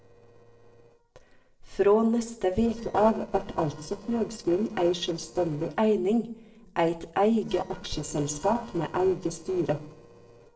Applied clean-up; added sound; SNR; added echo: neural separator model SepFormer DNS4.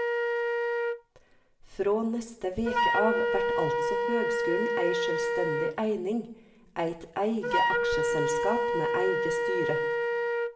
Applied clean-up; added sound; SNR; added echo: none; Wind instrument, woodwind instrument; -4 dB; reverberation time 0.6 s.